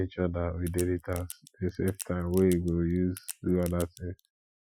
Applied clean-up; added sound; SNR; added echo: classical method Wiener filter.